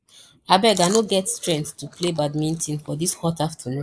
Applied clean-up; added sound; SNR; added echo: neural mask model Resemble Enhance denoiser.